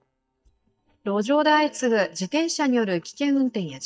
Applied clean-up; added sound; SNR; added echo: neural mask model DeepFilterNet 3.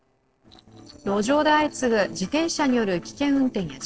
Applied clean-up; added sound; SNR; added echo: neural separator model SepFormer DNS4.